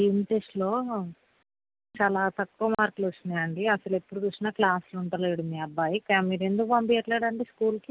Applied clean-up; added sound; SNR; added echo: none; none; none; none.